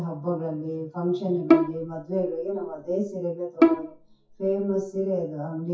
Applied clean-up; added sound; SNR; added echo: classical method WPE with log-MMSE.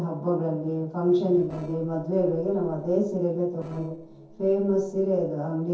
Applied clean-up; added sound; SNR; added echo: neural separator model SepFormer DNS4.